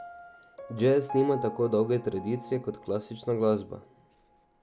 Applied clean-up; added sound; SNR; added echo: none; Piano; 14 dB; none.